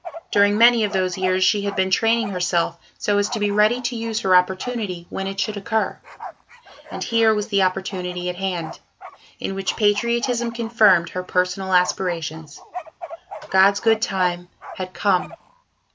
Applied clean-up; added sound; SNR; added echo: none; Bark; 15 dB; none.